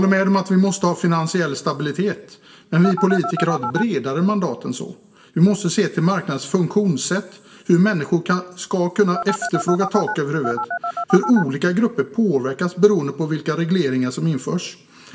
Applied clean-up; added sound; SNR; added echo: none; Telephone; 6 dB; reverberation time 0.7 s.